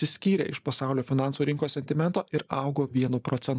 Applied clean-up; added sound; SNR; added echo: neural mask model Resemble Enhance denoiser.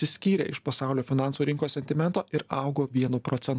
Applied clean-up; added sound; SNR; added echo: none; none; none; none.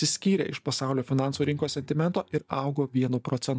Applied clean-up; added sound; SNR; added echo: neural mask model DeepFilterNet 3.